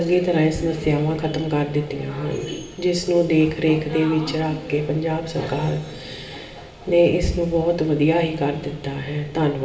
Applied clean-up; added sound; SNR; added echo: none; none; none; reverberation time 2.5 s.